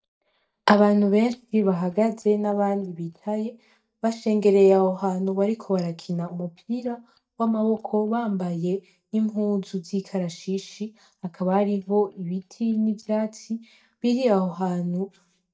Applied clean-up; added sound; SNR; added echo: neural mask model DeepFilterNet 3.